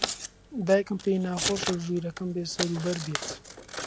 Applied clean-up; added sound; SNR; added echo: none; Scissors; 6 dB; none.